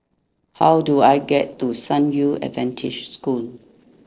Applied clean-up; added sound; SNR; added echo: neural separator model SepFormer DNS4.